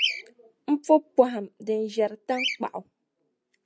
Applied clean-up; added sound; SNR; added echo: none; Bird vocalization, bird call, bird song; 9 dB; none.